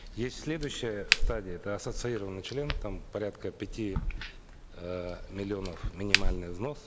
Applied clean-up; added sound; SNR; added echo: none; Crack; -2 dB; none.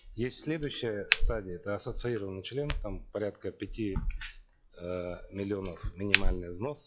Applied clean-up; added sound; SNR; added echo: classical method log-MMSE.